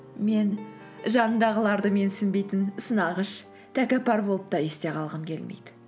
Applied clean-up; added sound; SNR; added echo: none; none; none; none.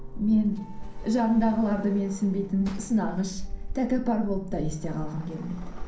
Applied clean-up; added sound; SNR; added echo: none; Sliding door; 8 dB; reverberation time 0.6 s.